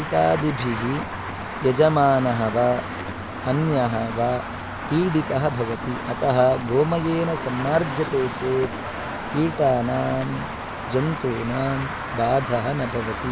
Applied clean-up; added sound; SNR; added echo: none; Traffic noise, roadway noise; 8 dB; none.